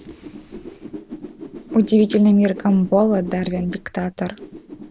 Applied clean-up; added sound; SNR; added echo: none; Whoosh, swoosh, swish; 16 dB; none.